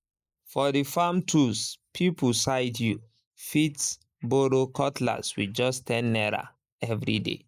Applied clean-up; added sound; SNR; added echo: neural mask model Resemble Enhance denoiser.